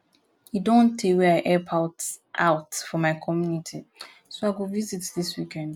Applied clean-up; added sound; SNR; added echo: none; none; none; none.